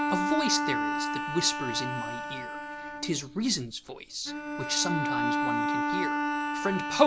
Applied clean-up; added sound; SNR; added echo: none; Bowed string instrument; -1 dB; none.